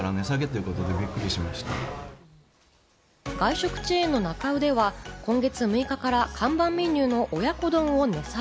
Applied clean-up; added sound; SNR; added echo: none; none; none; none.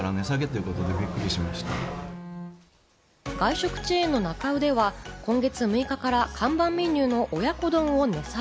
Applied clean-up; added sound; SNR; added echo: none; Bowed string instrument; 12 dB; none.